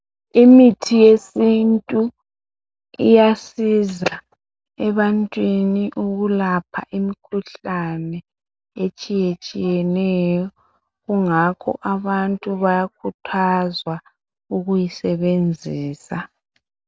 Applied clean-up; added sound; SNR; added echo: none; none; none; none.